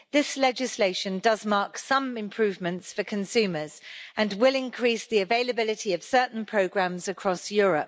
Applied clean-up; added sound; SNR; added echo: none; none; none; none.